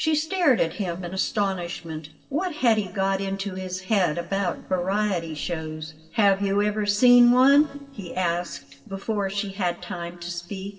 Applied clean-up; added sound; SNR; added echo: neural separator model SepFormer DNS4.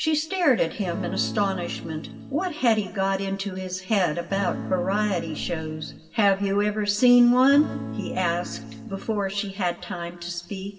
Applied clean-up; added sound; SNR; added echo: none; Acoustic guitar / Strum; 10 dB; reverberation time 1.4 s.